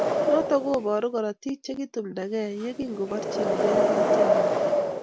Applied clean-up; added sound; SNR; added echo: none; Wind; -3 dB; none.